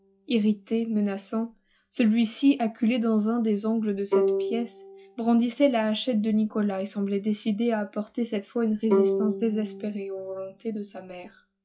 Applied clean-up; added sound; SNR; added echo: classical method log-MMSE.